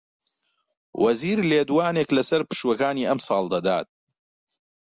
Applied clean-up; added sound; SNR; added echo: none; none; none; none.